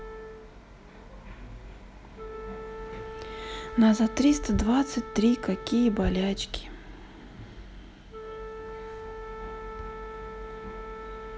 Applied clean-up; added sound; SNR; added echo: none; Wind instrument, woodwind instrument; 12 dB; none.